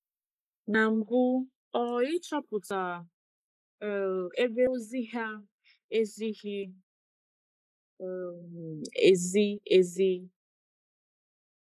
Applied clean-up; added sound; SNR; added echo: neural mask model Resemble Enhance denoiser.